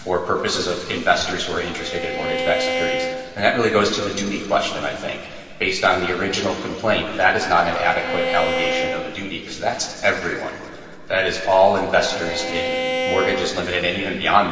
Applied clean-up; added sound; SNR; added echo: none; Bowed string instrument; 4 dB; reverberation time 2.6 s.